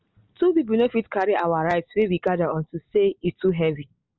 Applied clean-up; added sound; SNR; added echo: none; none; none; none.